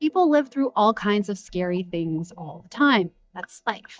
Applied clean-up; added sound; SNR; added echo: neural mask model DeepFilterNet 3.